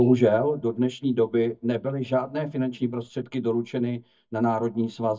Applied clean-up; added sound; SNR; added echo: neural mask model DeepFilterNet 3.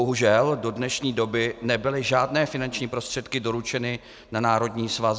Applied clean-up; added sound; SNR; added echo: none; none; none; none.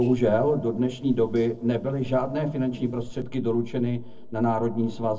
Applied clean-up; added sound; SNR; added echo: neural separator model SepFormer DNS4.